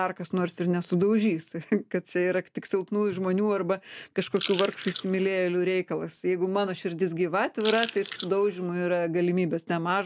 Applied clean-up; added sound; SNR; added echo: none; Chewing, mastication / Crushing; 11 dB; none.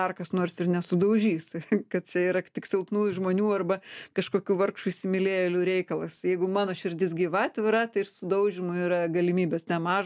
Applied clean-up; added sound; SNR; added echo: none; none; none; none.